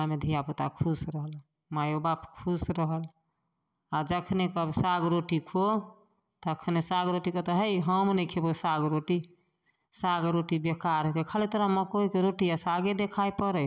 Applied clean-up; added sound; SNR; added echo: none; none; none; none.